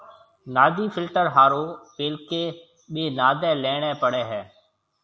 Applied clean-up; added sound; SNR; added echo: none; none; none; none.